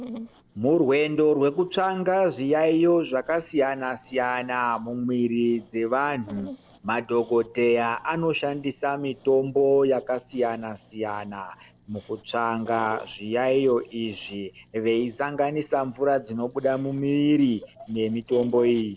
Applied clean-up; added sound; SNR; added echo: neural separator model SepFormer DNS4.